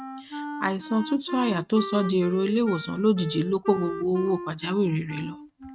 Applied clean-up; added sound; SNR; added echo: neural mask model RNNoise.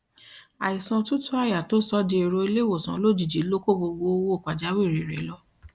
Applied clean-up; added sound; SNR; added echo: none; none; none; none.